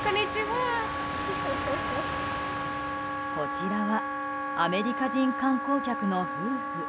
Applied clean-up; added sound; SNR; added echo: none; Wind instrument, woodwind instrument; 2 dB; none.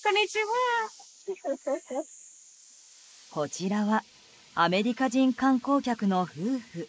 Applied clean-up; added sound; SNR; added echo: neural mask model Resemble Enhance denoiser.